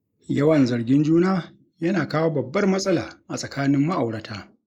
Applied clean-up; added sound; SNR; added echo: neural mask model Resemble Enhance denoiser.